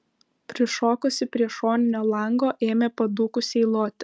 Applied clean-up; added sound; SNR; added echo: none; none; none; none.